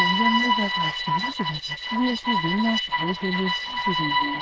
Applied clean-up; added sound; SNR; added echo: neural diffusion model UNIVERSE++.